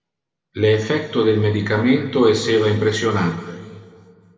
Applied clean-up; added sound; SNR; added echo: none; none; none; reverberation time 1.8 s.